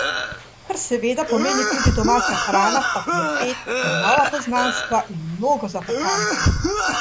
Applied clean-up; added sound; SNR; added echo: none; Cough; -1 dB; none.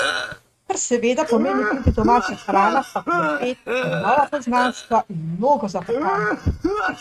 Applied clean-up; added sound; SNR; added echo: neural mask model RNNoise.